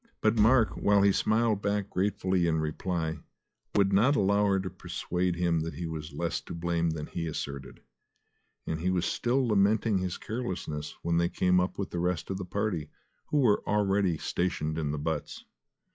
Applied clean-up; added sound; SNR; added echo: classical method log-MMSE.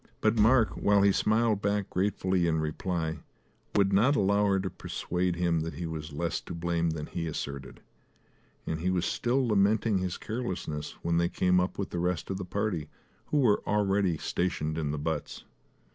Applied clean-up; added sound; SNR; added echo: none; Thump, thud; 8 dB; none.